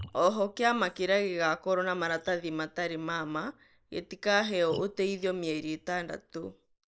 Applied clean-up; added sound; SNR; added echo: neural mask model Resemble Enhance denoiser.